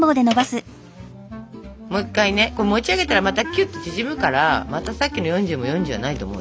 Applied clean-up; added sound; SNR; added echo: none; none; none; none.